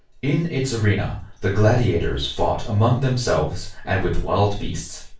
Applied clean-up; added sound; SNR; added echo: none; none; none; reverberation time 0.3 s.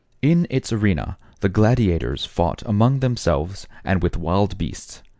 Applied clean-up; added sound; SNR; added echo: none; none; none; none.